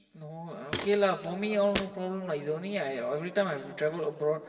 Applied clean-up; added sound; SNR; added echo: none; Walk, footsteps; 9 dB; reverberation time 2.0 s.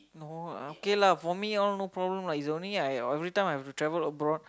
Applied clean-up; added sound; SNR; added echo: none; none; none; none.